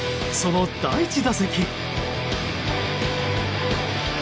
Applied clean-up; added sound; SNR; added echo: none; none; none; none.